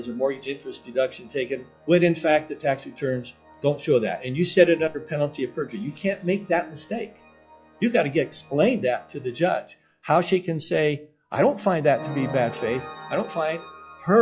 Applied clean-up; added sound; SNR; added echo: classical method log-MMSE.